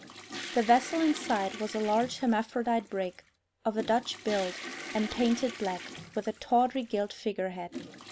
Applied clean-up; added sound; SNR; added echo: none; Toilet flush / Water; 13 dB; none.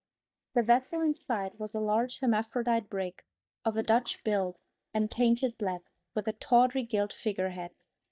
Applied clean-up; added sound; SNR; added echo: neural mask model DeepFilterNet 3.